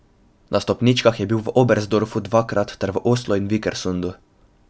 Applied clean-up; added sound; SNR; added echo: none; none; none; none.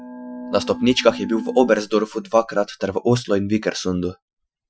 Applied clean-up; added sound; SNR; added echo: classical method Wiener filter.